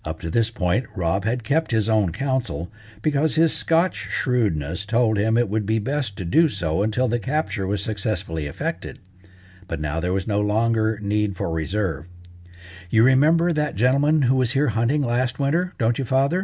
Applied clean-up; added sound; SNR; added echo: none; none; none; none.